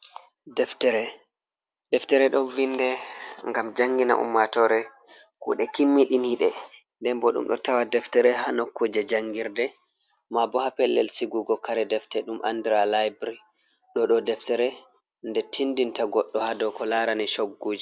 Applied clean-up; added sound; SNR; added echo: none; none; none; none.